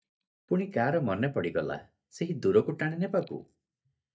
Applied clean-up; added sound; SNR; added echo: neural mask model DeepFilterNet 3.